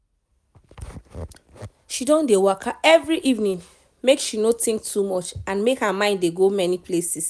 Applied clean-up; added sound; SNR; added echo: none; none; none; none.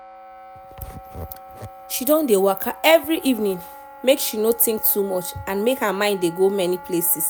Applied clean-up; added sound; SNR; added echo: none; Wind instrument, woodwind instrument; 18 dB; none.